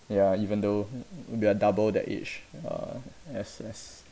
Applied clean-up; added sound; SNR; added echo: none; none; none; none.